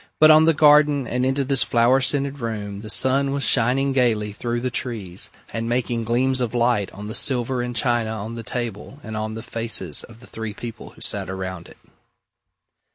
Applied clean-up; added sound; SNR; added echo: none; none; none; none.